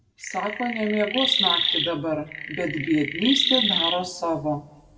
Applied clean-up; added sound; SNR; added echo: none; Chirp, tweet; 0 dB; reverberation time 0.6 s.